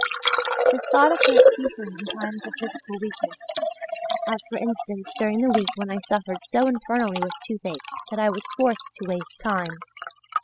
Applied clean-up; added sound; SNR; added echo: classical method spectral subtraction.